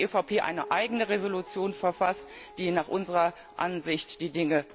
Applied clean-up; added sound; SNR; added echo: none; Guitar; 18 dB; none.